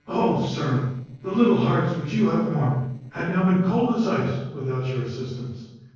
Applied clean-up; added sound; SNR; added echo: neural separator model SepFormer DNS4.